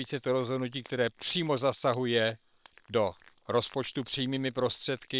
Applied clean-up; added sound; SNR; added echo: neural separator model SepFormer WHAM!.